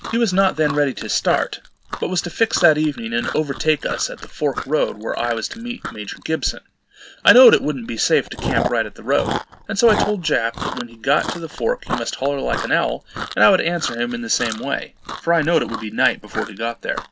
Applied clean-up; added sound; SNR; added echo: none; Chewing, mastication; 10 dB; none.